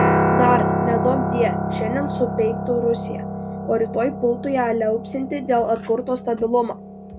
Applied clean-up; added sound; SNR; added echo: none; Piano; 1 dB; none.